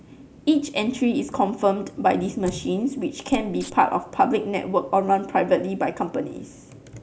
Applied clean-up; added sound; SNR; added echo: none; Wild animals; 19 dB; none.